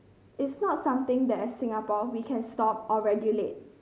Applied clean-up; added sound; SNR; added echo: none; none; none; none.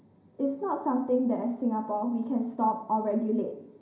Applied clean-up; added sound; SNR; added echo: none; none; none; reverberation time 0.5 s.